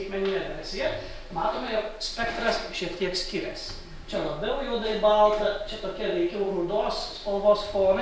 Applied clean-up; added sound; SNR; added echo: none; none; none; none.